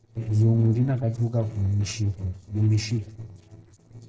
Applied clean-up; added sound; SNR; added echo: neural separator model SepFormer DNS4.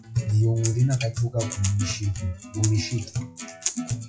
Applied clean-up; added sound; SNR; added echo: classical method WPE with log-MMSE.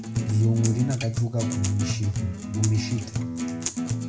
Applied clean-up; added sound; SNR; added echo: none; Acoustic guitar; 4 dB; reverberation time 1.6 s.